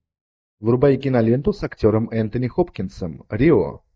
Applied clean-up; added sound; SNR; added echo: neural mask model DeepFilterNet 3.